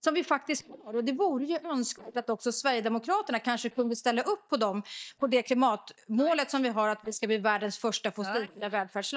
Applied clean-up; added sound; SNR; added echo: neural mask model DeepFilterNet 3.